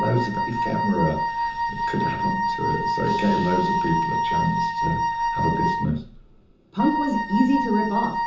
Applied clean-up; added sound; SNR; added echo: none; Wind instrument, woodwind instrument; 0 dB; reverberation time 0.6 s.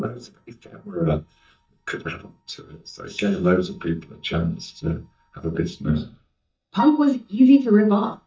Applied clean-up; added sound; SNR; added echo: neural mask model DeepFilterNet 3.